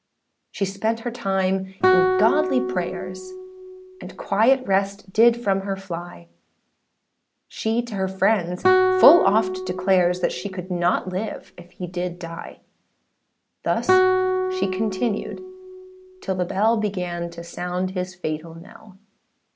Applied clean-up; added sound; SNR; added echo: none; Guitar; 1 dB; none.